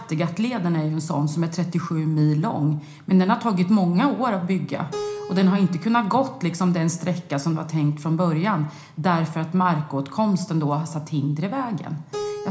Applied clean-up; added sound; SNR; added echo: none; Keyboard (musical); 18 dB; reverberation time 0.4 s.